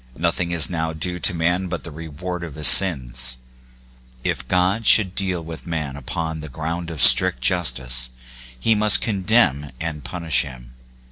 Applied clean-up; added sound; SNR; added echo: none; none; none; none.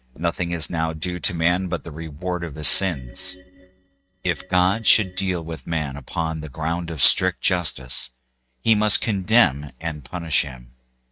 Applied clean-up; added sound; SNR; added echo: neural mask model RNNoise.